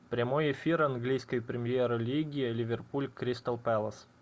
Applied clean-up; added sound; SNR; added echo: none; none; none; none.